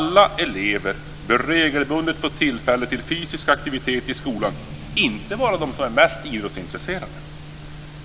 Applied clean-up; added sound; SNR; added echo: none; Strum; 15 dB; none.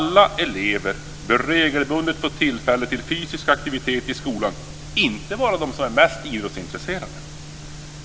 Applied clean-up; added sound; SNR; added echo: none; none; none; none.